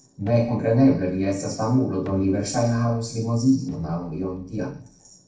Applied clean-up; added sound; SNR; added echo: neural separator model SepFormer DNS4.